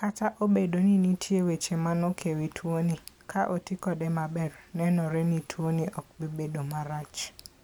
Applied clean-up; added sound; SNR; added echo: none; none; none; none.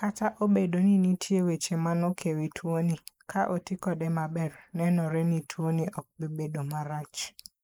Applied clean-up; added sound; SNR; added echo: neural mask model Resemble Enhance denoiser.